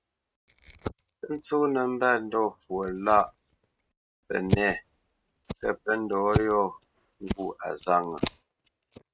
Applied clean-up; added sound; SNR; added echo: neural mask model RNNoise.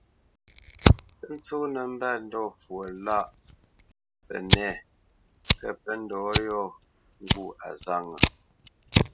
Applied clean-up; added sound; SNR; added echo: none; Fire; -4 dB; none.